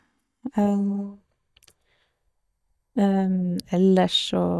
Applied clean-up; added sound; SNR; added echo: neural mask model DeepFilterNet 3.